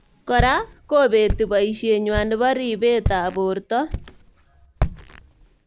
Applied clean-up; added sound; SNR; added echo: none; Walk, footsteps; 8 dB; none.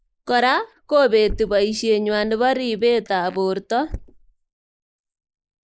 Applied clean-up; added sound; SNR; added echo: neural mask model Resemble Enhance denoiser.